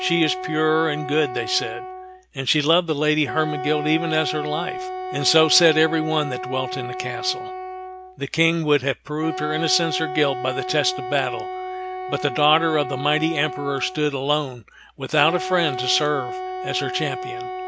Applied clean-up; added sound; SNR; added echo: none; Wind instrument, woodwind instrument; 8 dB; none.